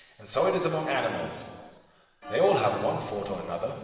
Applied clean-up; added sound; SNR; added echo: none; Bell; 14 dB; reverberation time 1.7 s.